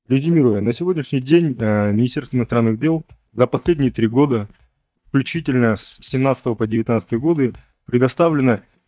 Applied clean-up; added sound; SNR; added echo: neural mask model DeepFilterNet 3.